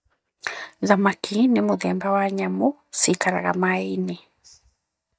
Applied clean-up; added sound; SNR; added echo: neural mask model DeepFilterNet 3.